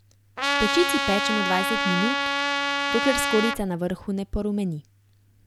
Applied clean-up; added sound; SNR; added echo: none; Trumpet; -2 dB; none.